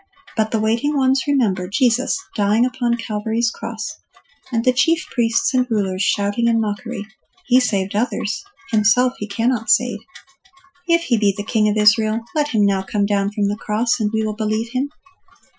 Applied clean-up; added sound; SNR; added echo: classical method Wiener filter.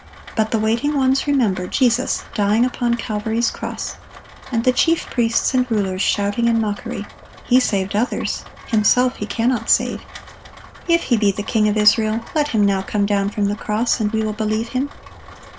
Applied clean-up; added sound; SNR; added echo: none; Rain; 19 dB; none.